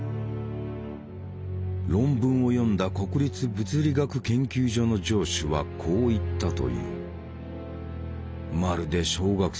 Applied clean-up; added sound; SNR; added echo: none; none; none; none.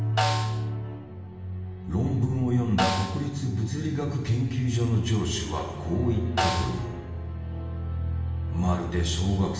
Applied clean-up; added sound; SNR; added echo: none; Snare drum; 8 dB; reverberation time 1.1 s.